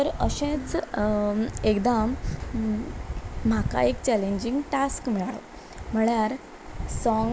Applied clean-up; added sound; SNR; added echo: none; Bowed string instrument; 18 dB; none.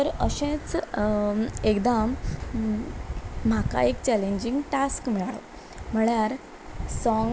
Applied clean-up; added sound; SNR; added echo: none; none; none; none.